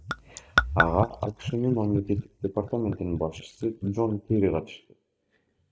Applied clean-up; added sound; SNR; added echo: neural mask model DeepFilterNet 3.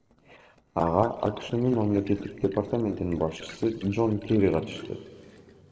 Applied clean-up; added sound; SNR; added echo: neural separator model SepFormer DNS4.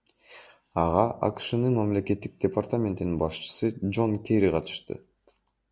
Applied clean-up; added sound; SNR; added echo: none; none; none; none.